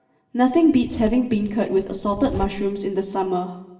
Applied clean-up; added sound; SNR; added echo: none; Zipper (clothing); 14 dB; reverberation time 1.0 s.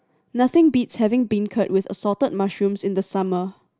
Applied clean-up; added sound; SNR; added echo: none; none; none; none.